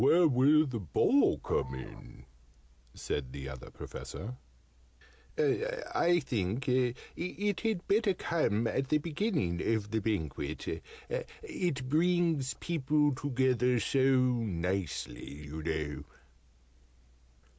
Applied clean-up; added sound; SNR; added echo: none; Printer / Engine; 20 dB; none.